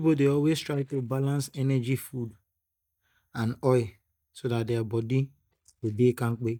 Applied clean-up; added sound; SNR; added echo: neural mask model DeepFilterNet 3.